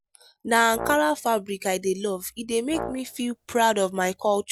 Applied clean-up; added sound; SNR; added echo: none; Brass instrument; 15 dB; none.